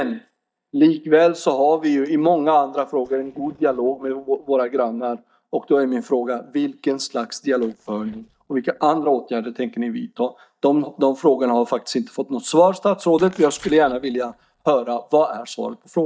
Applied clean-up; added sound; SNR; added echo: neural mask model DeepFilterNet 3.